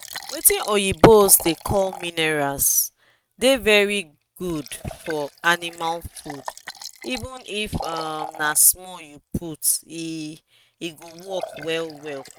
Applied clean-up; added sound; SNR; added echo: neural mask model RNNoise.